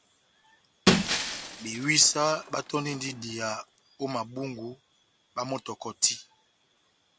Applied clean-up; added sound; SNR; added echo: none; Shatter; 1 dB; none.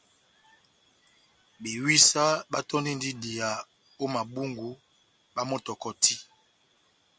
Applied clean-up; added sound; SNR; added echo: none; none; none; none.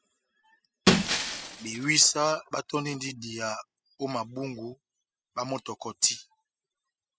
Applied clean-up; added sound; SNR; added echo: classical method spectral subtraction.